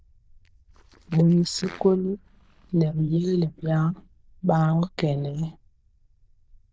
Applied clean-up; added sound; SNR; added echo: neural diffusion model UNIVERSE++.